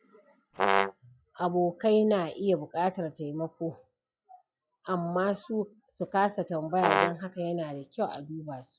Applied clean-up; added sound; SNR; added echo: classical method log-MMSE.